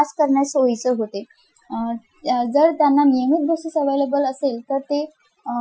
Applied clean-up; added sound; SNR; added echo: classical method Wiener filter.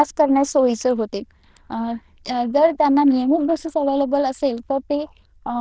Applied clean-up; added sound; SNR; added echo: neural diffusion model UNIVERSE++.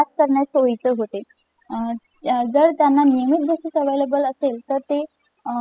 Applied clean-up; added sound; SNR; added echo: classical method spectral subtraction.